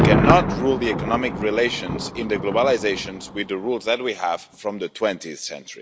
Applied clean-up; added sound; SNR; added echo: none; Thunder; 2 dB; none.